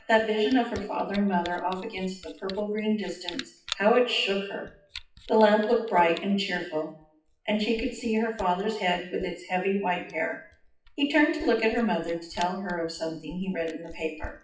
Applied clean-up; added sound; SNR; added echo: classical method WPE with log-MMSE.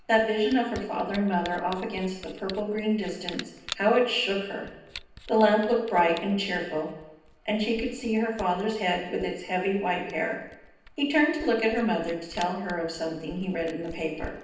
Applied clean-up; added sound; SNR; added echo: none; Camera; 18 dB; reverberation time 0.9 s.